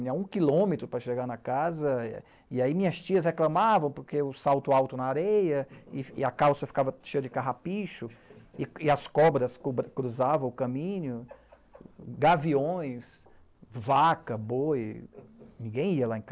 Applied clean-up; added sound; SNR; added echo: none; none; none; none.